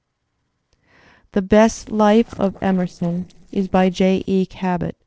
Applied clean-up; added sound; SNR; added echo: neural separator model SepFormer DNS4.